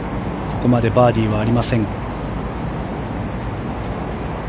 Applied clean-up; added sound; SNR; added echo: none; none; none; none.